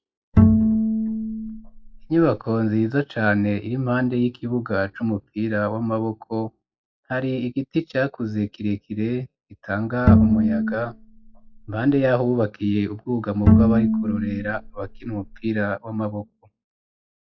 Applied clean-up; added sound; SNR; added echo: classical method log-MMSE.